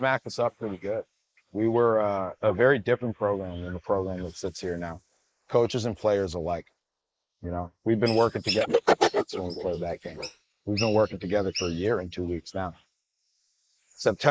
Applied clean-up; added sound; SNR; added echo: neural mask model Resemble Enhance denoiser.